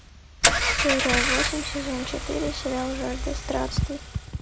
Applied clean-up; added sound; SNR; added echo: none; Engine / Car; -1 dB; none.